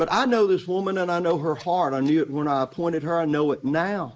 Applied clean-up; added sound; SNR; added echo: neural mask model Resemble Enhance denoiser.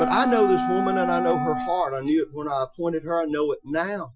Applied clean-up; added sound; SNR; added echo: classical method Wiener filter.